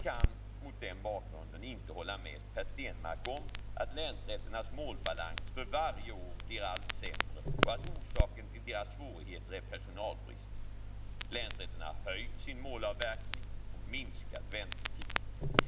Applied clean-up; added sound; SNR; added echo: none; Crackle; -5 dB; reverberation time 1.3 s.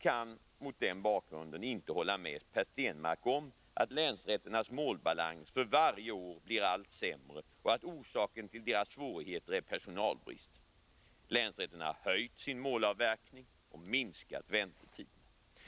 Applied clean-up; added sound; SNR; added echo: none; none; none; none.